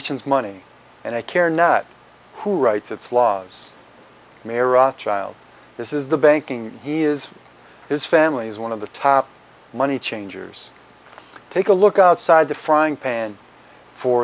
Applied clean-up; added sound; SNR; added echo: none; none; none; none.